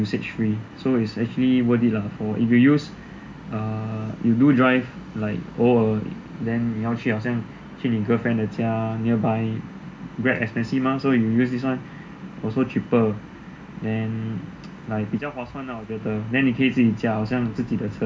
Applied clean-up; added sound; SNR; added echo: none; none; none; none.